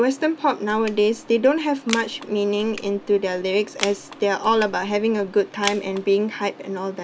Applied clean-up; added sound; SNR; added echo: none; Crushing; 14 dB; none.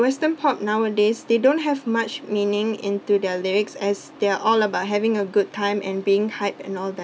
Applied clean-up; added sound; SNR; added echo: none; none; none; none.